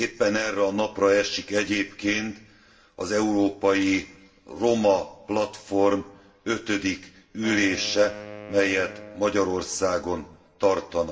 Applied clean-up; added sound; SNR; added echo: none; Wind instrument, woodwind instrument; 18 dB; reverberation time 0.7 s.